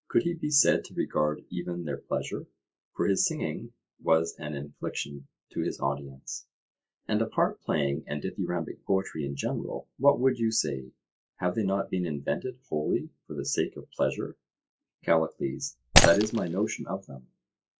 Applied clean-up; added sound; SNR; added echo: classical method log-MMSE.